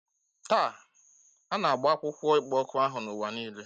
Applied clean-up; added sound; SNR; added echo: none; none; none; none.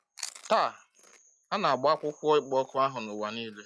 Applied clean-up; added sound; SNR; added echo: classical method log-MMSE.